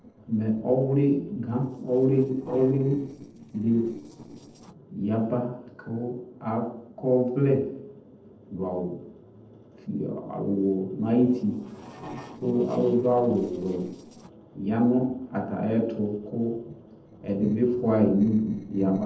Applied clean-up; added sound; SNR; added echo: neural separator model SepFormer DNS4.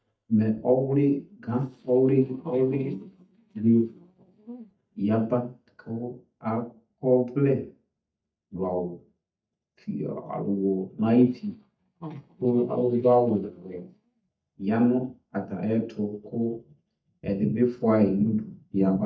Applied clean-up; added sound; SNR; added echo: neural mask model DeepFilterNet 3.